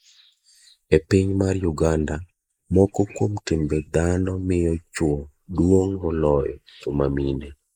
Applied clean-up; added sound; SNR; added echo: neural mask model Resemble Enhance denoiser.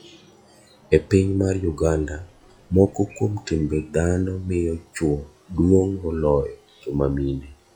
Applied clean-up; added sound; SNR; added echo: classical method log-MMSE.